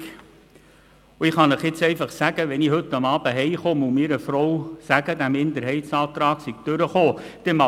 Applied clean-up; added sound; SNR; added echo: none; none; none; none.